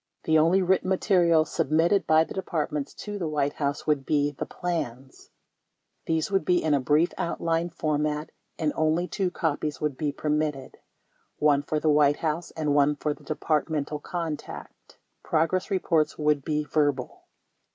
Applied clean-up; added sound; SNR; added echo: none; none; none; none.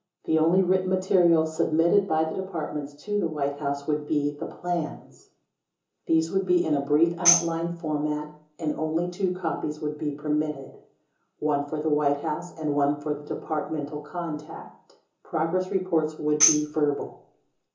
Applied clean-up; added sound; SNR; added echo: none; Tambourine; 2 dB; reverberation time 0.8 s.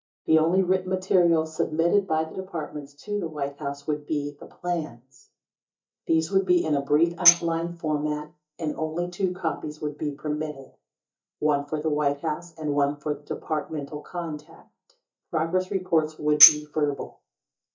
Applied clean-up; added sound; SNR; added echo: neural mask model DeepFilterNet 3.